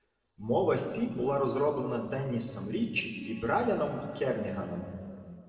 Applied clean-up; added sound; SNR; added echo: neural separator model SepFormer DNS4.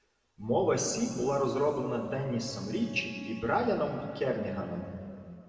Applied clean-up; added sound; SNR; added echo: none; Wind instrument, woodwind instrument; 20 dB; reverberation time 2.3 s.